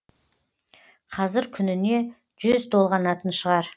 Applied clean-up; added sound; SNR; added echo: none; none; none; none.